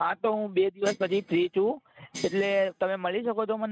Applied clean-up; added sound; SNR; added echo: neural mask model RNNoise.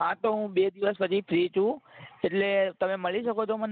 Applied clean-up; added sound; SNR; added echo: none; none; none; none.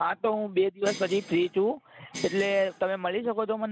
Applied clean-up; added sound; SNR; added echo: none; Bell; 15 dB; none.